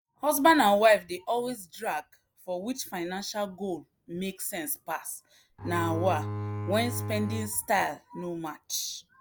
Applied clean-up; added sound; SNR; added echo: none; Bowed string instrument; 5 dB; none.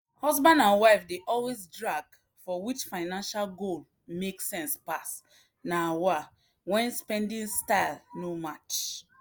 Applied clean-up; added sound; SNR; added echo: none; none; none; none.